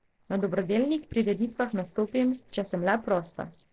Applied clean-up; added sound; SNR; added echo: neural separator model SepFormer DNS4.